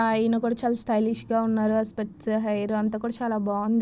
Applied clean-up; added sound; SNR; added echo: none; none; none; none.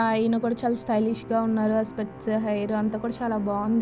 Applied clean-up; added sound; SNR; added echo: none; Musical instrument; 16 dB; none.